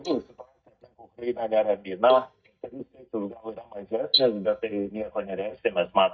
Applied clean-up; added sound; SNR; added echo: neural mask model DeepFilterNet 3.